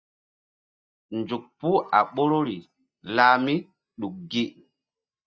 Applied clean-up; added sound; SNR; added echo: neural mask model DeepFilterNet 3.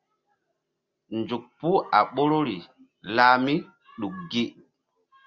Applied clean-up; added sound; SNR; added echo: none; none; none; none.